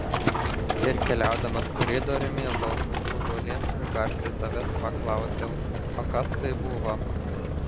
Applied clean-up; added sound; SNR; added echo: none; Livestock, farm animals, working animals; -4 dB; none.